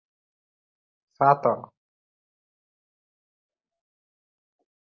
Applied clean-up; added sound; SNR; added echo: none; none; none; none.